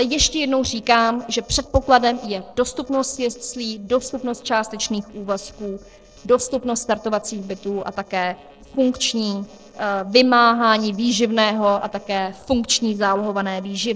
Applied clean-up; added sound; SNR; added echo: neural separator model SepFormer DNS4.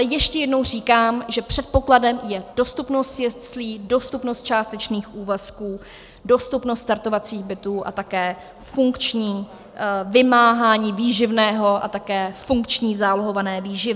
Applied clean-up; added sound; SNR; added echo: none; none; none; none.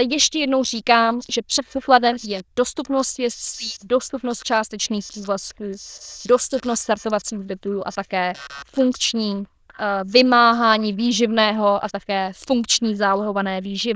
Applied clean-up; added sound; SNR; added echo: neural diffusion model UNIVERSE++.